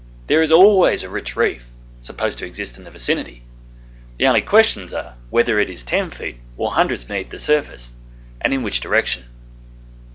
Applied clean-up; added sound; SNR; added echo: none; none; none; none.